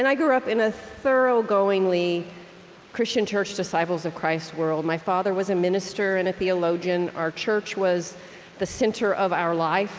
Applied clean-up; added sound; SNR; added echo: none; none; none; none.